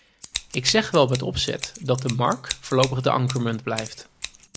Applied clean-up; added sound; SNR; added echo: none; Scissors + Scissors; 12 dB; none.